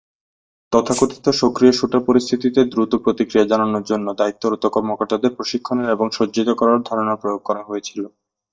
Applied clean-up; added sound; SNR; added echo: neural mask model DeepFilterNet 3.